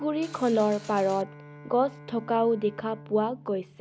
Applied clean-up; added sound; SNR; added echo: none; Mechanisms + Bowed string instrument; 18 dB; none.